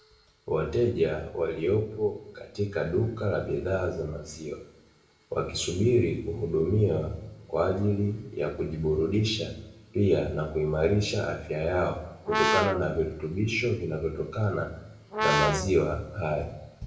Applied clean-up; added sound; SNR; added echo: none; Brass instrument; 0 dB; reverberation time 0.7 s.